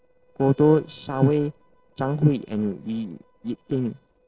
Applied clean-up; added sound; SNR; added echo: neural separator model SepFormer DNS4.